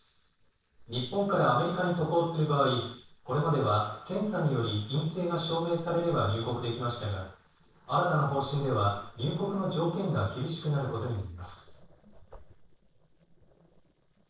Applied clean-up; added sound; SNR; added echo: neural separator model SepFormer DNS4.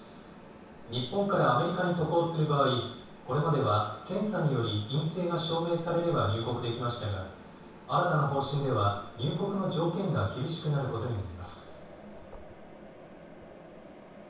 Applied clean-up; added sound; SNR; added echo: none; Mechanisms; 18 dB; reverberation time 0.7 s.